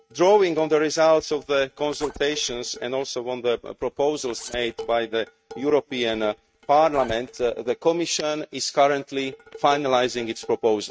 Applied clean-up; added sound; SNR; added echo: neural mask model RNNoise.